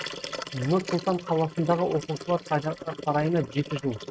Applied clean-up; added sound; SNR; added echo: neural mask model RNNoise.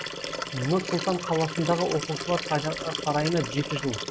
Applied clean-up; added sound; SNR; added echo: none; Liquid; 6 dB; none.